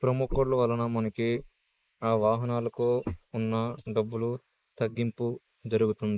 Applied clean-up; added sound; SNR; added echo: neural mask model Resemble Enhance denoiser.